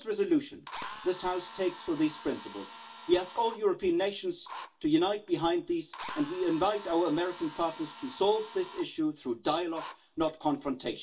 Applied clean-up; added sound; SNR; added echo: none; Drill; 16 dB; reverberation time 0.2 s.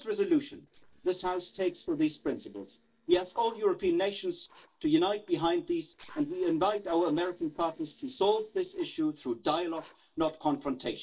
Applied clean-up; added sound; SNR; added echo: neural separator model SepFormer DNS4.